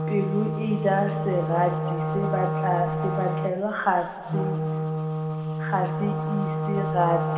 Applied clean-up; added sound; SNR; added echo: none; Wind instrument, woodwind instrument; 0 dB; reverberation time 2.1 s.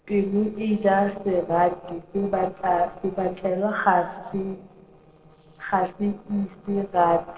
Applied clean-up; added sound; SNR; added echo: neural separator model SepFormer DNS4.